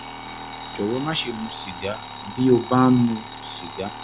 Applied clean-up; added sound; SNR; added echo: none; Alarm; 9 dB; none.